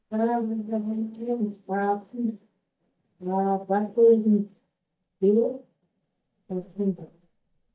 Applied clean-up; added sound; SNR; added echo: neural mask model DeepFilterNet 3.